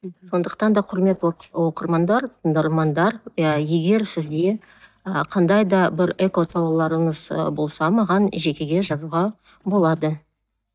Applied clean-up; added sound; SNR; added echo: neural mask model DeepFilterNet 3.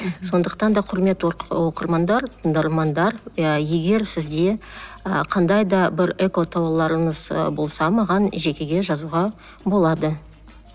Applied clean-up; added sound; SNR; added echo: none; none; none; none.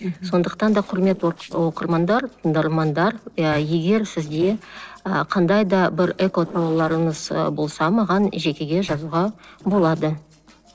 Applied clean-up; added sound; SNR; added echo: neural separator model SepFormer DNS4.